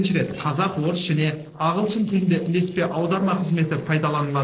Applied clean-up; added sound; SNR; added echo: neural separator model SepFormer DNS4.